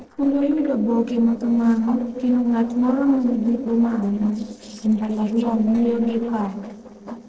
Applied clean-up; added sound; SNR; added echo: neural separator model SepFormer DNS4.